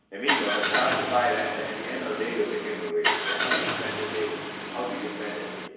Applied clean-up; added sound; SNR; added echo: none; Car; 0 dB; reverberation time 1.2 s.